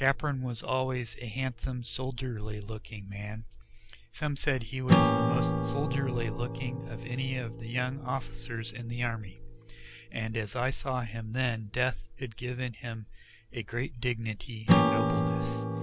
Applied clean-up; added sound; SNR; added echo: none; Acoustic guitar / Strum; 0 dB; none.